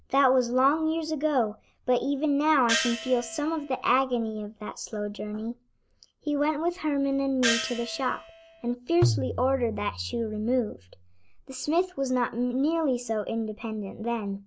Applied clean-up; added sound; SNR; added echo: none; Tabla + Gong; 6 dB; none.